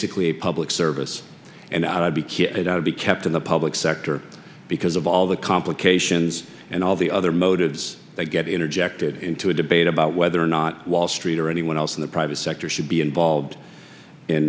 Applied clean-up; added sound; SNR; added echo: none; none; none; none.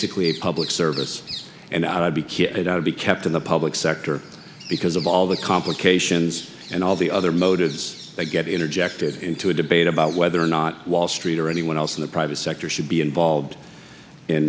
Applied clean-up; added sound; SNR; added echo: none; Bird vocalization, bird call, bird song; 18 dB; none.